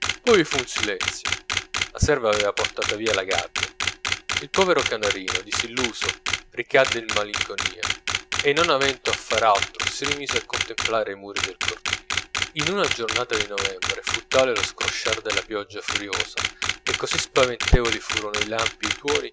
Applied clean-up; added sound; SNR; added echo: none; Camera; 2 dB; none.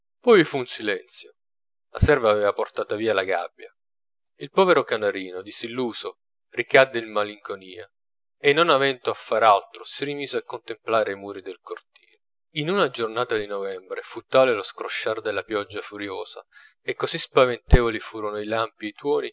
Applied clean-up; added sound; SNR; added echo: none; none; none; none.